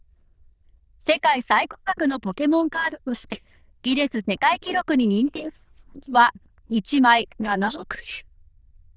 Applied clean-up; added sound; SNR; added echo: neural diffusion model UNIVERSE++.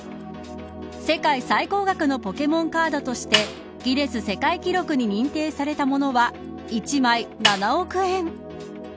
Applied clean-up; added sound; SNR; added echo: none; Snare drum; 4 dB; none.